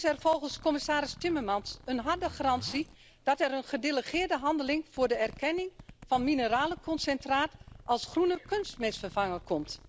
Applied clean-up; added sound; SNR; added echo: none; Zipper (clothing); 19 dB; none.